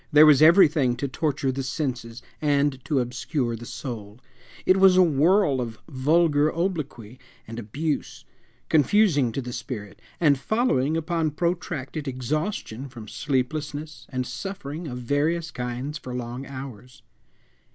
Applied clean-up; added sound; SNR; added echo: none; none; none; none.